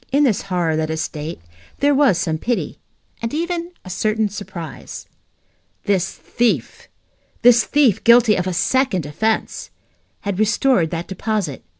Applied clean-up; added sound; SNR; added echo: none; none; none; none.